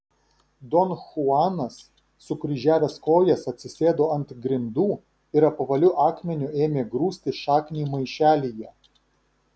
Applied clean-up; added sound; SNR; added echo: none; none; none; none.